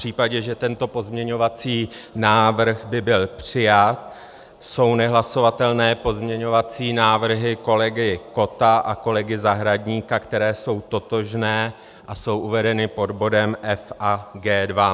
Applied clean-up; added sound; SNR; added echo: none; none; none; none.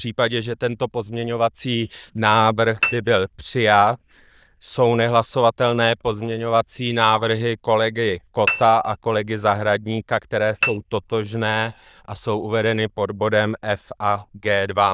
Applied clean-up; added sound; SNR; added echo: neural diffusion model UNIVERSE++.